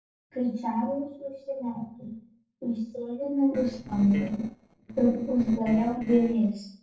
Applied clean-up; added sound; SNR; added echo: neural separator model SepFormer DNS4.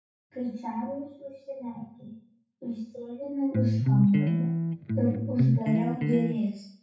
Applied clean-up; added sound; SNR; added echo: none; Electric guitar; -4 dB; reverberation time 0.5 s.